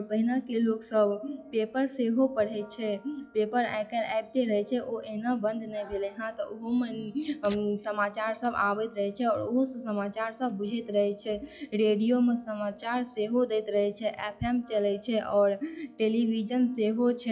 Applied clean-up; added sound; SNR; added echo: classical method log-MMSE.